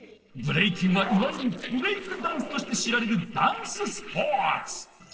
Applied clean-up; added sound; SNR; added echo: neural separator model SepFormer DNS4.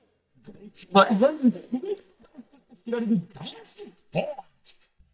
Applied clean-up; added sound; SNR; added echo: neural mask model DeepFilterNet 3.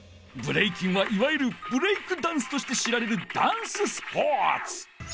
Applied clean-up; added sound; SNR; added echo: none; none; none; none.